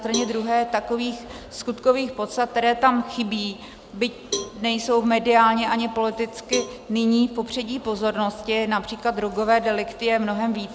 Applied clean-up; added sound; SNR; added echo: none; Cowbell; 14 dB; none.